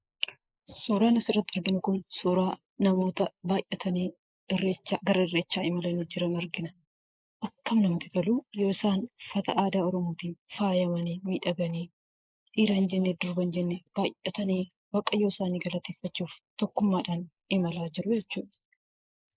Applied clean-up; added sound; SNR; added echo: neural mask model Resemble Enhance denoiser.